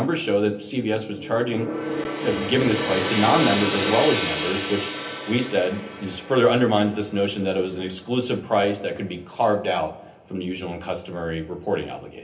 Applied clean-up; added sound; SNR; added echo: none; Gong; 7 dB; reverberation time 0.3 s.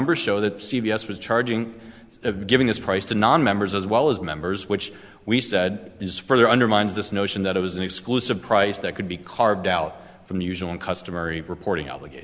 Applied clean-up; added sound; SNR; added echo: none; none; none; none.